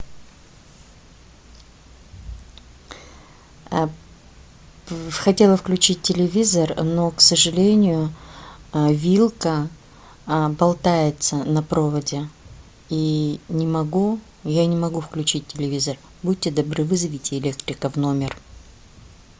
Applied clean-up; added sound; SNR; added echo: none; none; none; none.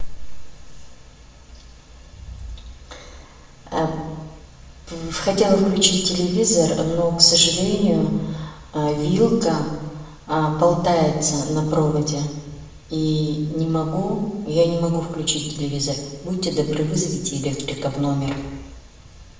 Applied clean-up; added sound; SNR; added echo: none; none; none; reverberation time 1.0 s.